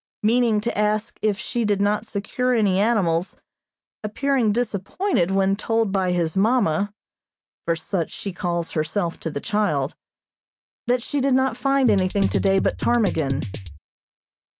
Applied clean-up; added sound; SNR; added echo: none; Drum kit; 5 dB; none.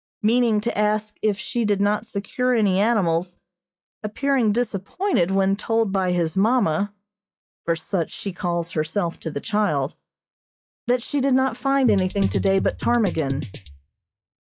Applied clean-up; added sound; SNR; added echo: classical method log-MMSE.